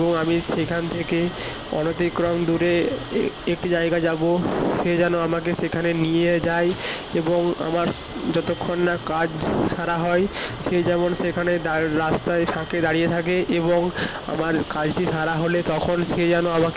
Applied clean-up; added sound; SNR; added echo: none; Clock + Rain; 15 dB; none.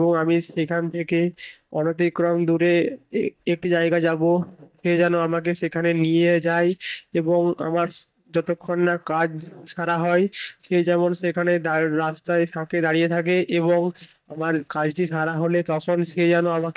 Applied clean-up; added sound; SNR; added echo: neural mask model DeepFilterNet 3.